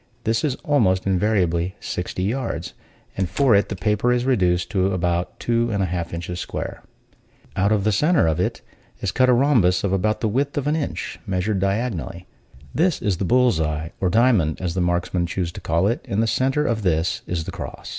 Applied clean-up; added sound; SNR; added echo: none; Squeak / Slam / Wood; 15 dB; none.